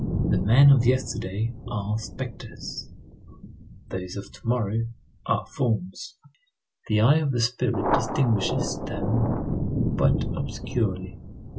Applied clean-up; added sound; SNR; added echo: none; Thunder; 5 dB; none.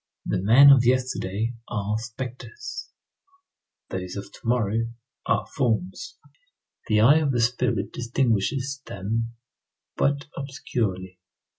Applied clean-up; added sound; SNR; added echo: none; none; none; none.